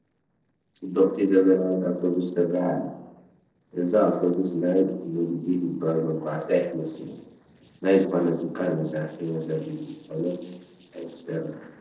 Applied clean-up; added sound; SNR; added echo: neural separator model SepFormer DNS4.